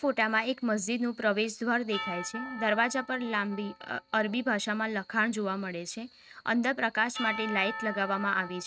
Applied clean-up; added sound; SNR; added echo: neural mask model RNNoise.